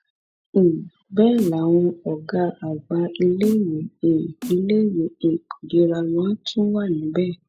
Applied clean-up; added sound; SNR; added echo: classical method log-MMSE.